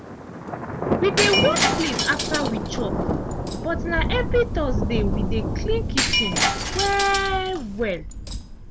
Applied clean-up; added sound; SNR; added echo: none; Shatter + Thunder; -2 dB; none.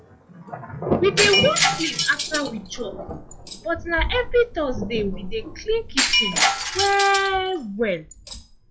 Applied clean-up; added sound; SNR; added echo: classical method log-MMSE.